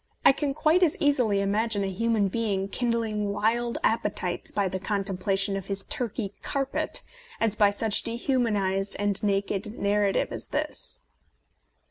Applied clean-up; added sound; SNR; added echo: none; none; none; none.